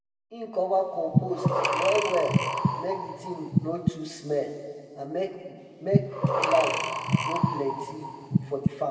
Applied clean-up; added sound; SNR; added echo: none; Breathing; -3 dB; reverberation time 2.2 s.